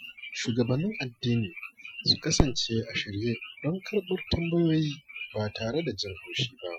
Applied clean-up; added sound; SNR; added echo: classical method Wiener filter.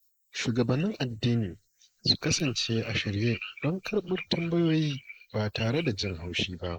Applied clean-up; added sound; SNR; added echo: neural mask model Resemble Enhance denoiser.